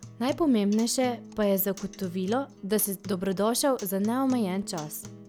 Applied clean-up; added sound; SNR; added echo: none; Acoustic guitar; 18 dB; none.